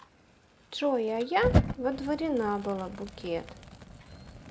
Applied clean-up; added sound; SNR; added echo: none; Fire; 3 dB; none.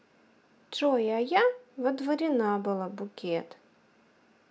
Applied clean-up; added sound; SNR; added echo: none; none; none; none.